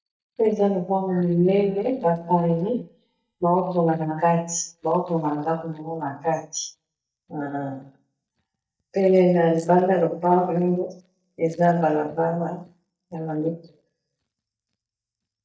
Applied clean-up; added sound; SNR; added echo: neural mask model DeepFilterNet 3.